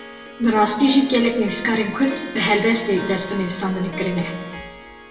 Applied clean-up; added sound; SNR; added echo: none; Harp; 13 dB; reverberation time 1.0 s.